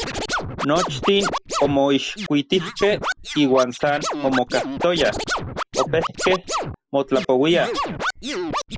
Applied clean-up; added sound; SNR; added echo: neural mask model Resemble Enhance denoiser.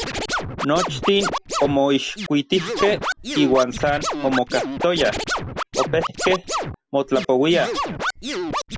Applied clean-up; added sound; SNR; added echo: none; Scratching (performance technique); 5 dB; none.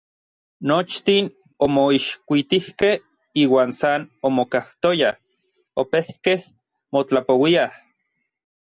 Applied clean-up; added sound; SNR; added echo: none; none; none; none.